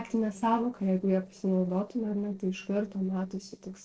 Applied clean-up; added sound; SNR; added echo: neural separator model SepFormer DNS4.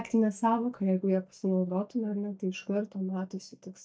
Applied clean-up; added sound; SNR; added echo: neural mask model DeepFilterNet 3.